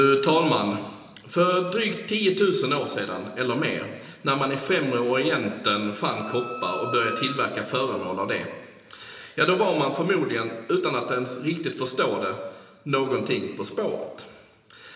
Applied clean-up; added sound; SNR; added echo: none; Wind instrument, woodwind instrument; 9 dB; reverberation time 1.4 s.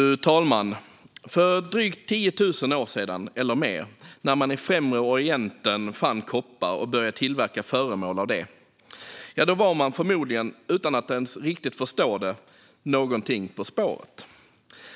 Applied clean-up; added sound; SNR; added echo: none; none; none; none.